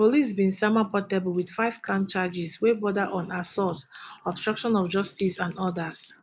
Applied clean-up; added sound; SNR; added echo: neural mask model Resemble Enhance denoiser.